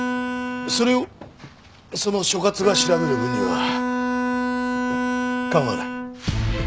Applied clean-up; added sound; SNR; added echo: none; Bowed string instrument; 1 dB; none.